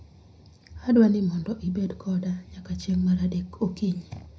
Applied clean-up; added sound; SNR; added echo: none; none; none; reverberation time 0.3 s.